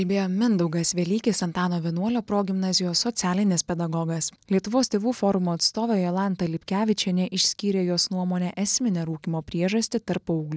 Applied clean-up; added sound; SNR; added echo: none; none; none; none.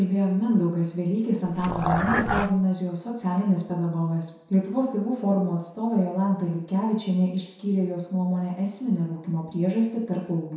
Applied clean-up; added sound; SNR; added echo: none; Dog; 2 dB; reverberation time 0.7 s.